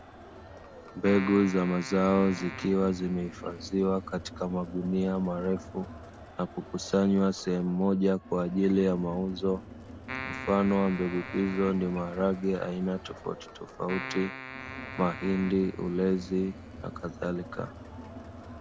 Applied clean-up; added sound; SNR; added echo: none; Keyboard (musical) + Crowd; 13 dB; none.